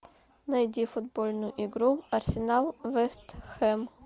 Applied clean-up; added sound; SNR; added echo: none; none; none; none.